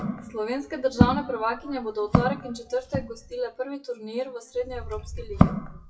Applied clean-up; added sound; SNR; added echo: classical method WPE with log-MMSE.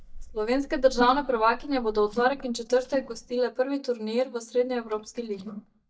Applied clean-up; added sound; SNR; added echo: neural mask model DeepFilterNet 3.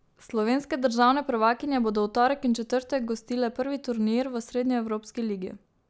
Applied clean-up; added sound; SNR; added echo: none; none; none; none.